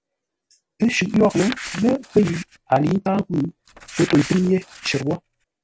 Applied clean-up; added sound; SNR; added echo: none; Crumpling, crinkling; 14 dB; none.